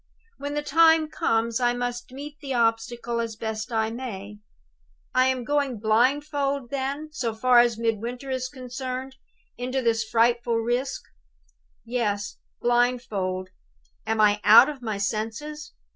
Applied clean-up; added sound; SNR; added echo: none; none; none; none.